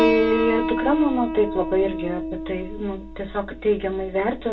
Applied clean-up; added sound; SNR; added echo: none; Piano; 4 dB; reverberation time 0.2 s.